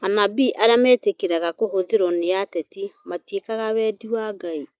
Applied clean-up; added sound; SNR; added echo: neural mask model Resemble Enhance denoiser.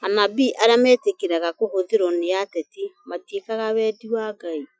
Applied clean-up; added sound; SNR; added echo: classical method Wiener filter.